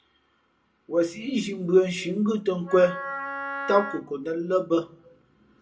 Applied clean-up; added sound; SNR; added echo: none; Wind instrument, woodwind instrument; 8 dB; reverberation time 0.2 s.